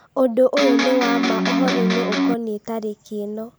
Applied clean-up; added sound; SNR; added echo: none; Electric guitar; -2 dB; none.